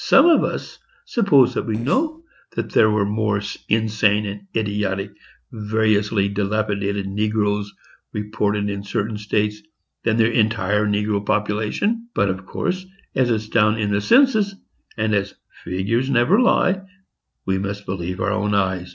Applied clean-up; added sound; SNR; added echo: neural separator model SepFormer DNS4.